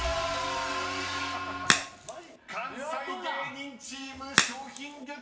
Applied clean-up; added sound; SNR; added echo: none; Crack; -5 dB; reverberation time 0.7 s.